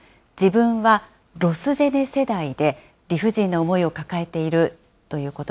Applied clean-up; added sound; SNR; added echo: none; none; none; none.